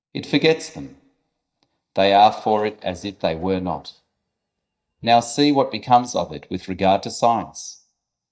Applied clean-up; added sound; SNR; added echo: neural mask model DeepFilterNet 3.